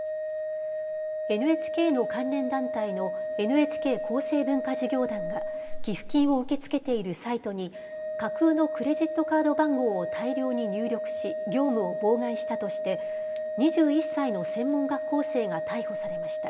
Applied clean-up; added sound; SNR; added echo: none; Organ; 4 dB; reverberation time 2.4 s.